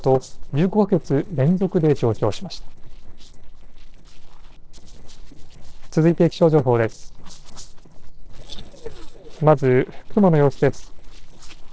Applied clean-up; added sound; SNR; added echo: neural separator model SepFormer DNS4.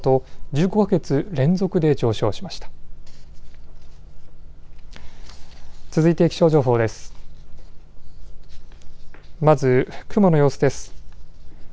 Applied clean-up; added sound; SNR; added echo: none; none; none; none.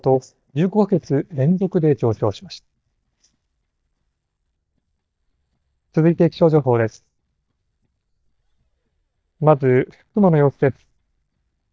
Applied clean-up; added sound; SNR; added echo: neural mask model DeepFilterNet 3.